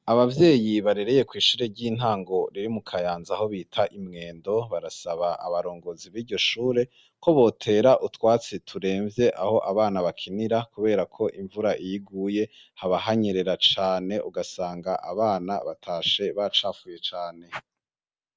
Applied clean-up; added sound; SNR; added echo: none; none; none; none.